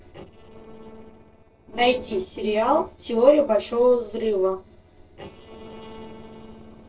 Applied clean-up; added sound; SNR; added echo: neural separator model SepFormer DNS4.